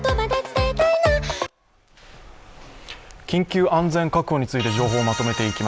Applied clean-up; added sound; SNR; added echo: none; none; none; none.